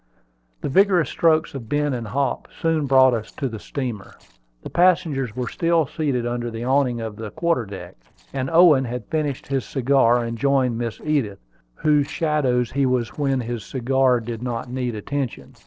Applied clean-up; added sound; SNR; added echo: neural separator model SepFormer DNS4.